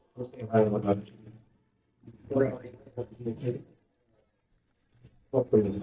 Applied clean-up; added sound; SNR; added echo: neural mask model DeepFilterNet 3.